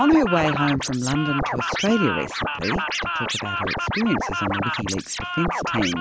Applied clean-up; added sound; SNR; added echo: none; Scratching (performance technique); 2 dB; none.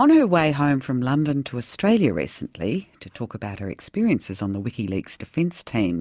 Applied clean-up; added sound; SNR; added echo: none; none; none; none.